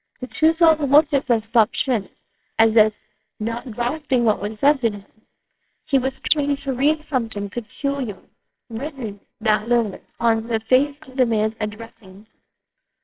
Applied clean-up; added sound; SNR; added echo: neural separator model SepFormer WHAMR!.